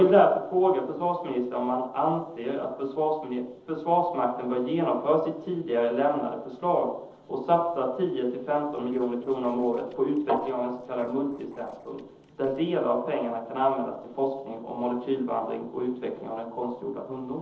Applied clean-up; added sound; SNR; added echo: neural separator model SepFormer DNS4.